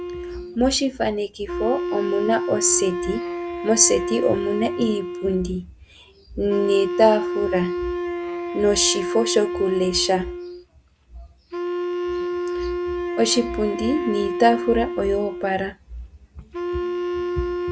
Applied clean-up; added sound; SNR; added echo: none; Wind instrument, woodwind instrument; 4 dB; none.